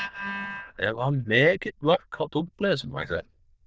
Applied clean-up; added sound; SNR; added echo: neural diffusion model UNIVERSE++.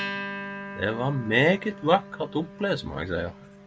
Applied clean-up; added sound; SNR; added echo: none; Acoustic guitar; 11 dB; none.